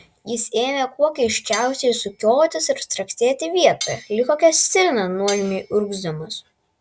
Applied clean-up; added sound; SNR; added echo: none; Cutlery, silverware; 16 dB; none.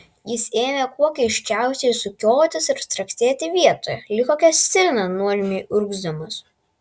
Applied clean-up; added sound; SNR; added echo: none; none; none; none.